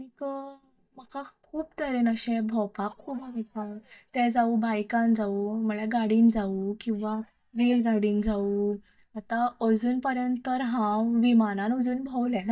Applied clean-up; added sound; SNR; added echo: neural mask model DeepFilterNet 3.